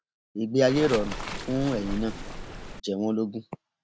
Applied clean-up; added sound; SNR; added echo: none; Waves, surf; 7 dB; none.